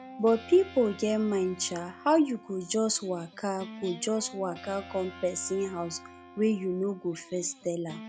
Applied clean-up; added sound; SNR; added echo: none; Guitar; 18 dB; none.